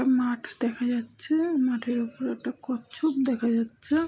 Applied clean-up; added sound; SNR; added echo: none; none; none; none.